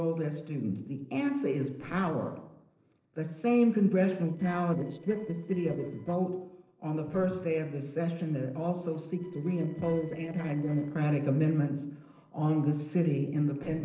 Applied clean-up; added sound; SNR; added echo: neural separator model SepFormer DNS4.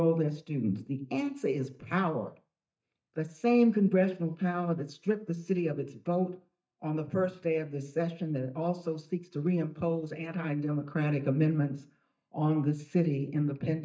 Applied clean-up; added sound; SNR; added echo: neural mask model DeepFilterNet 3.